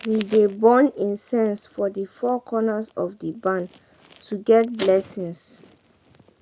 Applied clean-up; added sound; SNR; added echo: none; none; none; none.